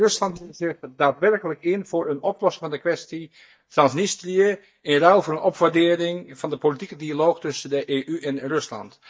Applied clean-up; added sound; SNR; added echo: neural mask model DeepFilterNet 3.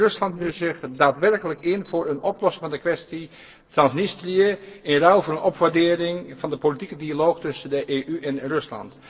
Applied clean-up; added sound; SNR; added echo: neural separator model SepFormer DNS4.